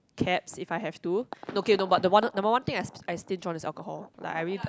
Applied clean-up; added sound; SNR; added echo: none; none; none; none.